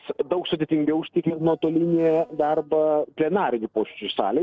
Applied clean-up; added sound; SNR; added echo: neural separator model SepFormer DNS4.